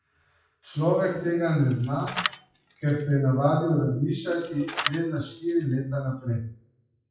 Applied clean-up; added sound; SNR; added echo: classical method WPE with log-MMSE.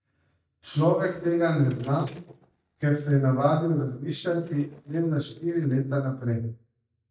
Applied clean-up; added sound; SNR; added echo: neural mask model DeepFilterNet 3.